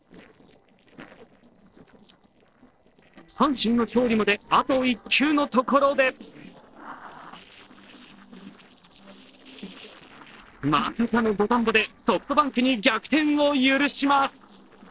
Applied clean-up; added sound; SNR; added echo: neural separator model SepFormer DNS4.